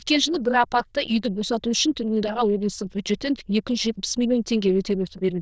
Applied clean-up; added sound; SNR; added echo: neural diffusion model UNIVERSE++.